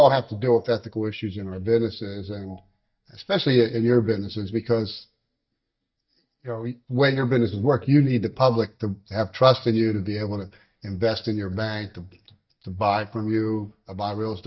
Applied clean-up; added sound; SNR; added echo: neural mask model DeepFilterNet 3.